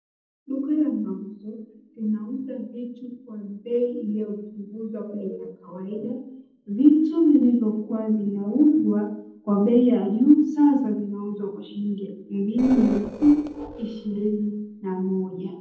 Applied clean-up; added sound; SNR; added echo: neural separator model SepFormer DNS4.